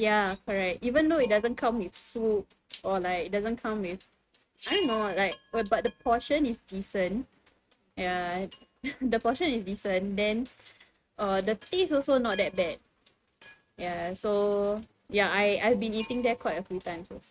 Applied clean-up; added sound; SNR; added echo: neural mask model RNNoise.